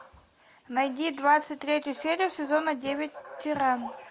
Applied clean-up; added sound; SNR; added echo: none; none; none; none.